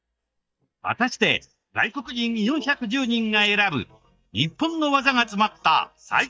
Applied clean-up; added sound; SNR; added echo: neural mask model DeepFilterNet 3.